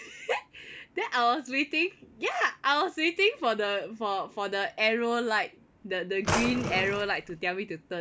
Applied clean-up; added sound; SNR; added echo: none; Drawer open or close; 3 dB; none.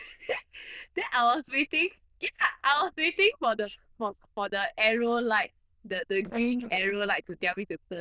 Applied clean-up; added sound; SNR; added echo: neural diffusion model UNIVERSE++.